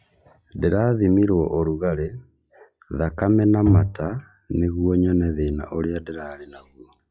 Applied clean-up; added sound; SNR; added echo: classical method log-MMSE.